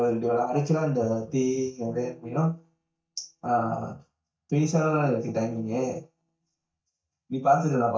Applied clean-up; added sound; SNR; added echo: neural mask model DeepFilterNet 3.